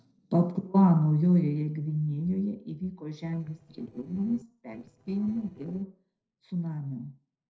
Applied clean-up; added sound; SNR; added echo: neural separator model SepFormer DNS4.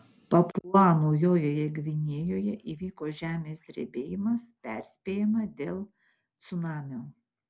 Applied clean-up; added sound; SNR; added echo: none; none; none; none.